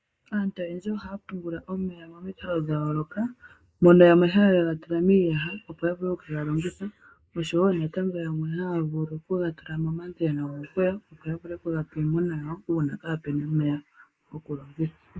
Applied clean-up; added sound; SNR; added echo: neural mask model Resemble Enhance denoiser.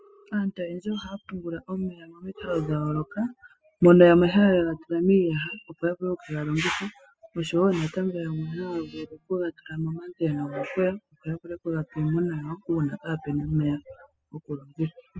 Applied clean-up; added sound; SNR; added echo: classical method spectral subtraction.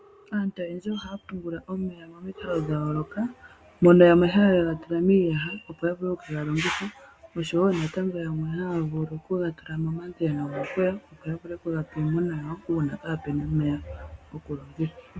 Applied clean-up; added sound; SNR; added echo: none; none; none; none.